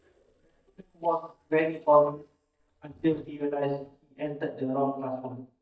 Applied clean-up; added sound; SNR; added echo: neural mask model DeepFilterNet 3.